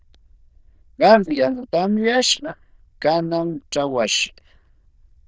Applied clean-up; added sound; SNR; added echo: neural diffusion model UNIVERSE++.